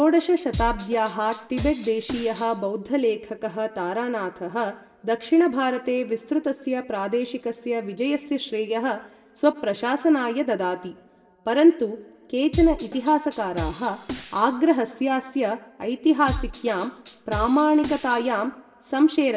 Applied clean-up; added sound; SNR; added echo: none; Drum kit; 10 dB; reverberation time 1.1 s.